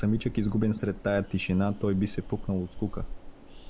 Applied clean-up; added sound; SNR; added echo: none; Train; 10 dB; none.